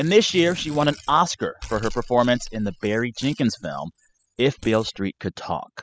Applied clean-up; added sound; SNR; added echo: classical method spectral subtraction.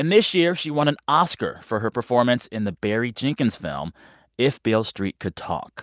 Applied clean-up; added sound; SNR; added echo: none; none; none; none.